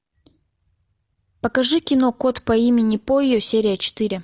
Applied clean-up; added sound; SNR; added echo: none; none; none; none.